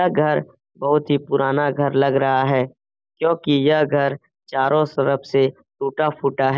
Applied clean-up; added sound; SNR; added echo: none; none; none; none.